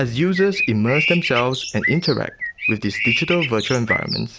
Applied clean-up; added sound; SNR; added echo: none; Bird; 4 dB; none.